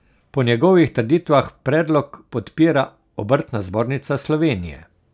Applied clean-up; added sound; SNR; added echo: none; none; none; none.